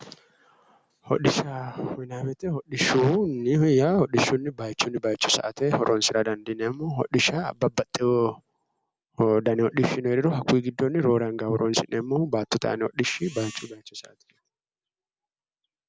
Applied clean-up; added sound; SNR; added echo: none; none; none; none.